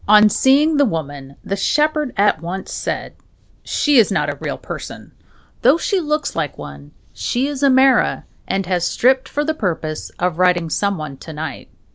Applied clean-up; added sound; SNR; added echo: none; none; none; none.